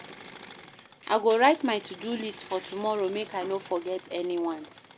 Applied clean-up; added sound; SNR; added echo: none; Engine / Mechanisms; 19 dB; none.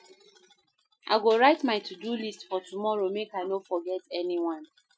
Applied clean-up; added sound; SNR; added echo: classical method Wiener filter.